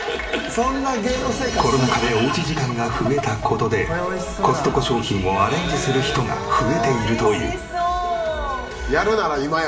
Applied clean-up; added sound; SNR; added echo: none; none; none; reverberation time 0.8 s.